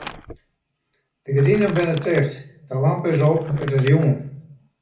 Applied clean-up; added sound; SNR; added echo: none; Crumpling, crinkling; 19 dB; reverberation time 0.4 s.